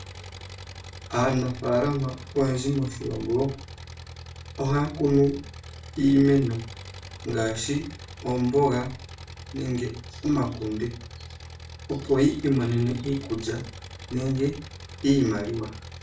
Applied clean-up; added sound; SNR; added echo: none; Engine; 15 dB; reverberation time 0.3 s.